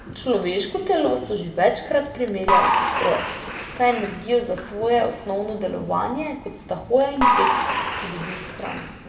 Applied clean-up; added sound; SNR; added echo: none; Applause / Crowd; 2 dB; reverberation time 1.5 s.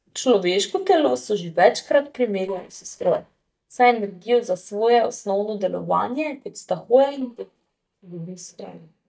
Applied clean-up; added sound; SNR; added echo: neural mask model DeepFilterNet 3.